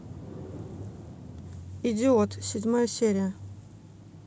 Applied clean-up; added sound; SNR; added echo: none; none; none; none.